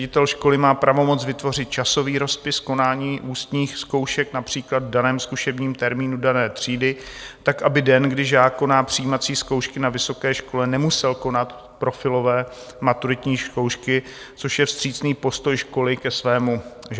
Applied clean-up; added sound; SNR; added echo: none; none; none; none.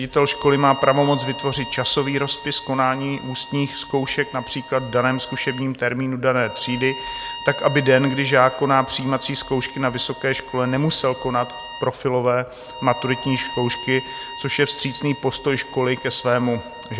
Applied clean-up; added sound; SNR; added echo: none; Bowed string instrument; 14 dB; none.